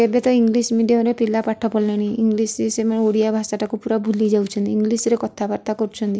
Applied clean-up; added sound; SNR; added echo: none; none; none; none.